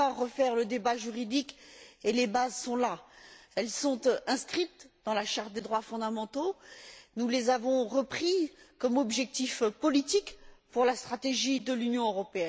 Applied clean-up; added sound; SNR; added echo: none; none; none; none.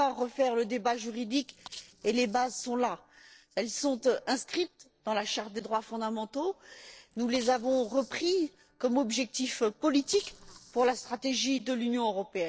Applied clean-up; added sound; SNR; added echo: neural separator model SepFormer DNS4.